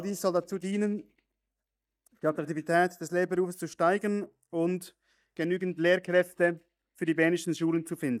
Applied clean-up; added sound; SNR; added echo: neural mask model DeepFilterNet 3.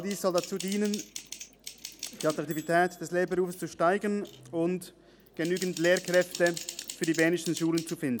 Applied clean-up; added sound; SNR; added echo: none; Typing; 14 dB; none.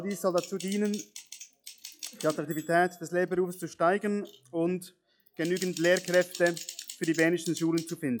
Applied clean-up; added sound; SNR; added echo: classical method log-MMSE.